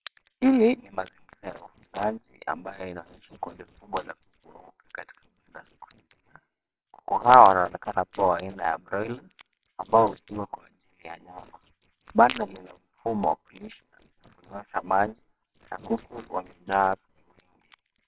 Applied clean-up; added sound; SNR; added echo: neural separator model SepFormer WHAMR!.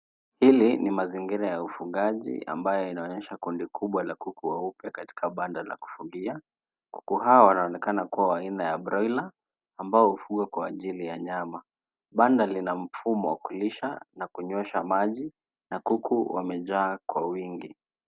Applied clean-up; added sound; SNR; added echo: none; none; none; none.